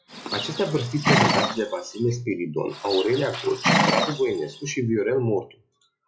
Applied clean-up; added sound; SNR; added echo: classical method log-MMSE.